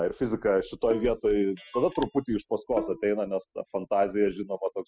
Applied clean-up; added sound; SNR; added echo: classical method spectral subtraction.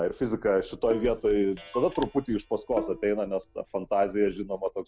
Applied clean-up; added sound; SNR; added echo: none; Bowed string instrument + Clock; 15 dB; none.